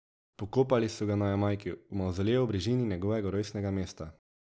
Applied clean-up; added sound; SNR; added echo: none; none; none; none.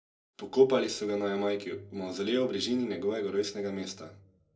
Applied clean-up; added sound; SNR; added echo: none; none; none; reverberation time 0.2 s.